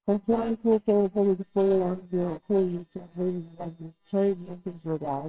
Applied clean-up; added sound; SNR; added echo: neural separator model SepFormer WHAMR!.